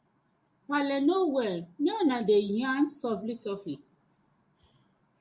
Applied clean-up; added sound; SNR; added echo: none; none; none; none.